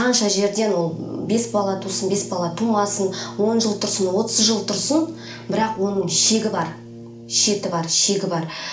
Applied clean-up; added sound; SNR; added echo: none; Brass instrument; 17 dB; reverberation time 0.4 s.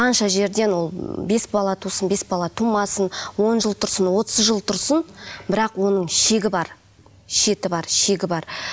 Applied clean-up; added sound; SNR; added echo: none; none; none; none.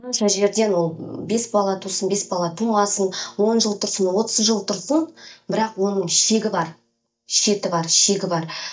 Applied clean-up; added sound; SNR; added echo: neural mask model DeepFilterNet 3.